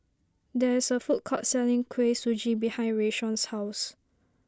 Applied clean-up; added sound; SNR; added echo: none; none; none; none.